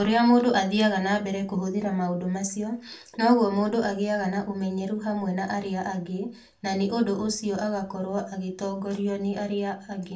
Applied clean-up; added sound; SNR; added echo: none; none; none; reverberation time 0.2 s.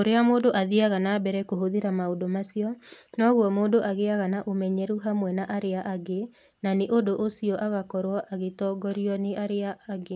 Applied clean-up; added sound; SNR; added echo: none; none; none; none.